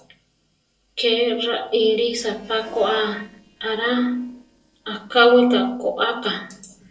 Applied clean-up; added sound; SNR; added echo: neural separator model SepFormer DNS4.